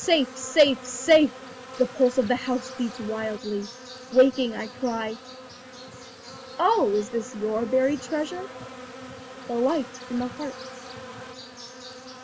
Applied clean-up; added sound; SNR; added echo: none; Insect; 15 dB; none.